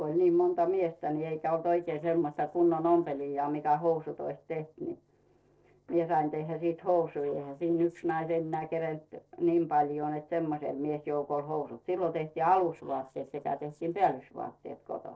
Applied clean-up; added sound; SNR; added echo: neural separator model SepFormer DNS4.